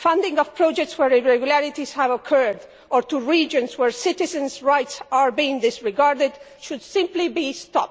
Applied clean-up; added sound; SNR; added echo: none; none; none; none.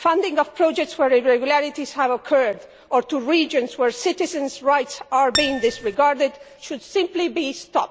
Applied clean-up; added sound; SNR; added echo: none; Acoustic guitar; 6 dB; none.